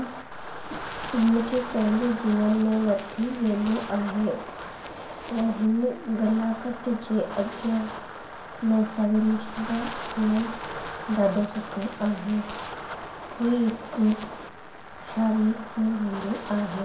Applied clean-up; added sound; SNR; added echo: none; Wind; 11 dB; reverberation time 0.5 s.